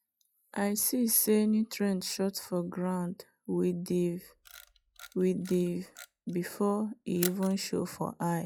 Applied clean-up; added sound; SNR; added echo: classical method log-MMSE.